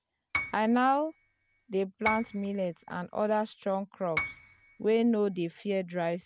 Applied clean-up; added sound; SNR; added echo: none; Piano; 10 dB; none.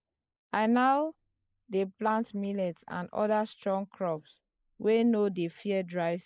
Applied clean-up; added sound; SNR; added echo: neural mask model Resemble Enhance denoiser.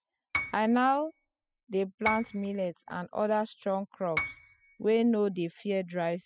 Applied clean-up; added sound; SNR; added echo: classical method spectral subtraction.